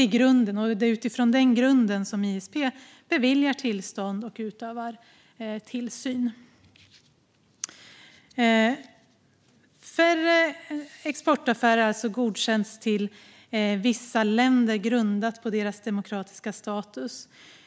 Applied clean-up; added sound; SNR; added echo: none; none; none; none.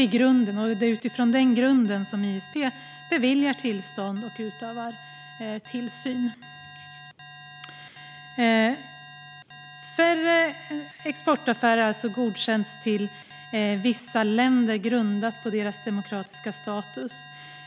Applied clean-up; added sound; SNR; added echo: none; Alarm; 19 dB; none.